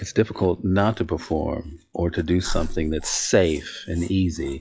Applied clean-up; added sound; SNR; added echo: classical method log-MMSE.